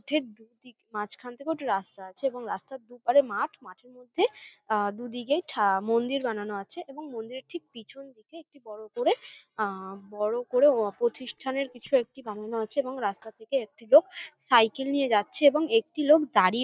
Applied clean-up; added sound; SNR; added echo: neural mask model DeepFilterNet 3.